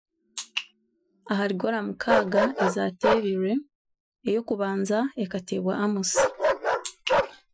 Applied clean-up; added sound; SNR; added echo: classical method Wiener filter.